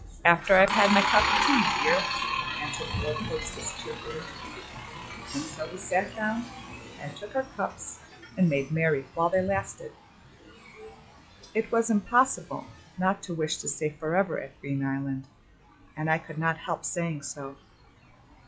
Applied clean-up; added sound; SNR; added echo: classical method log-MMSE.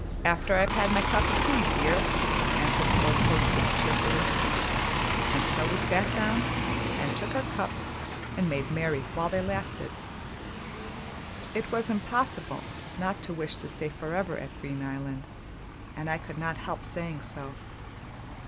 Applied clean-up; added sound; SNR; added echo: none; Bus; -2 dB; none.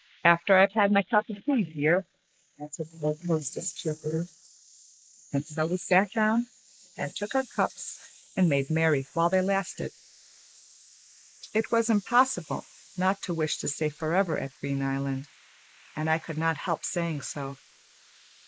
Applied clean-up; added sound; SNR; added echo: neural mask model Resemble Enhance denoiser.